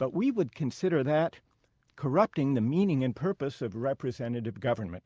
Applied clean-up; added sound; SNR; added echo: none; none; none; none.